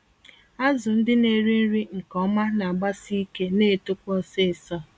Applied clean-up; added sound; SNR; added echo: none; none; none; none.